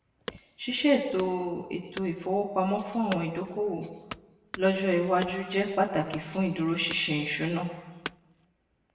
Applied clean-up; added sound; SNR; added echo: none; Wood / Domestic sounds, home sounds; 17 dB; reverberation time 1.1 s.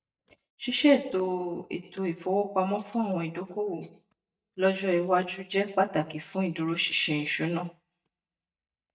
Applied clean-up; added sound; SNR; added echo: neural mask model DeepFilterNet 3.